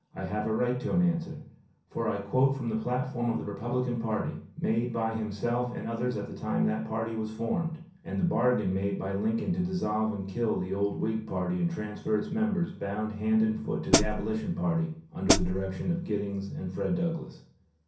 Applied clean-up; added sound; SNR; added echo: none; Hi-hat; -3 dB; reverberation time 0.6 s.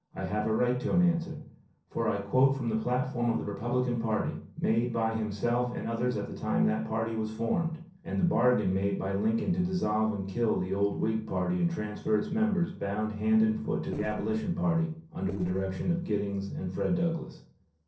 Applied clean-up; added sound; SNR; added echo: neural separator model SepFormer DNS4.